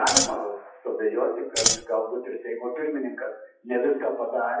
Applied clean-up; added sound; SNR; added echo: classical method WPE with log-MMSE.